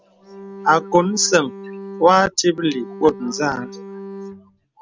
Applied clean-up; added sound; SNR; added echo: none; Bowed string instrument; 15 dB; none.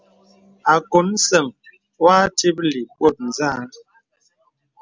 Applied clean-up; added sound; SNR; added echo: none; none; none; none.